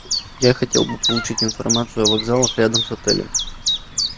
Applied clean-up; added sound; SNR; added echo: none; Chirp, tweet; 2 dB; none.